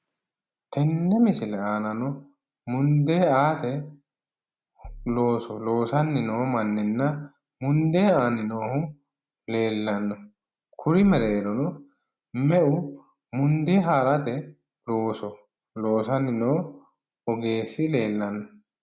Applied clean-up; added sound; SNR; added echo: none; Bass drum; 15 dB; none.